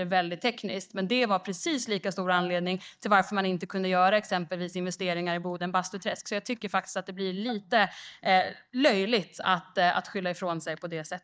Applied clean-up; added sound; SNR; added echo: neural mask model DeepFilterNet 3.